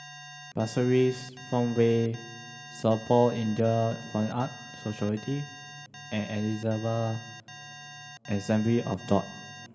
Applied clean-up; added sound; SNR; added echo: none; Alarm; 17 dB; reverberation time 2.8 s.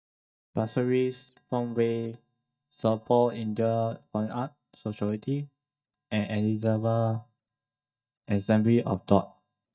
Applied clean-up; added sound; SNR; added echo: neural mask model DeepFilterNet 3.